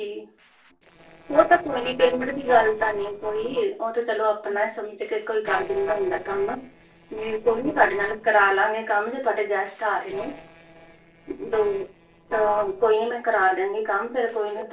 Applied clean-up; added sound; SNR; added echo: neural separator model SepFormer DNS4.